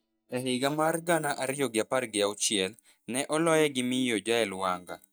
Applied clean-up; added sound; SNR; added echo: neural mask model DeepFilterNet 3.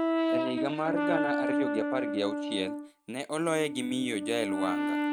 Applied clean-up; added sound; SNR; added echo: neural mask model RNNoise.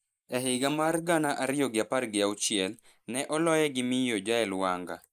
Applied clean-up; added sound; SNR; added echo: neural mask model Resemble Enhance denoiser.